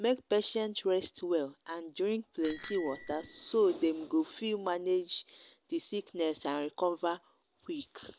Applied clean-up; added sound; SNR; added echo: none; Bicycle bell; -1 dB; none.